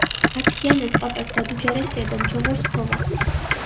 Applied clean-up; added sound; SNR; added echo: none; Boat, Water vehicle; -4 dB; none.